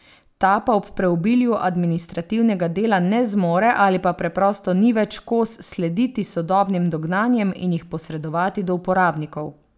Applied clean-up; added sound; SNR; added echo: none; none; none; none.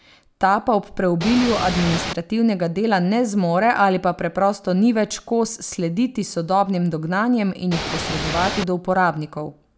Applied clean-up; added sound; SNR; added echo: none; Ocean / Boat, Water vehicle; 5 dB; none.